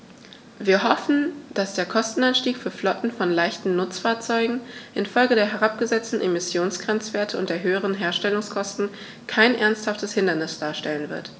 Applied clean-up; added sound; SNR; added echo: none; none; none; none.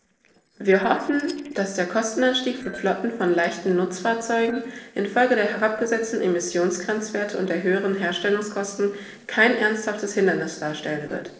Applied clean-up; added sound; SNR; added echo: neural separator model SepFormer DNS4.